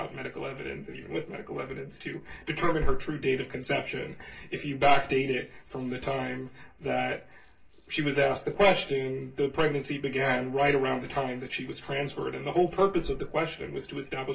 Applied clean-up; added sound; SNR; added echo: neural separator model SepFormer DNS4.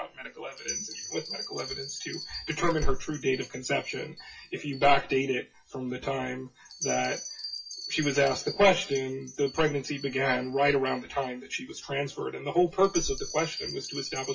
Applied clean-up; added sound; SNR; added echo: classical method WPE with log-MMSE.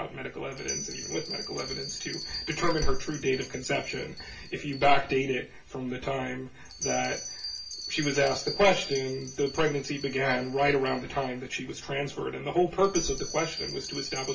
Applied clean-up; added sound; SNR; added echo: none; Bell; 12 dB; reverberation time 0.2 s.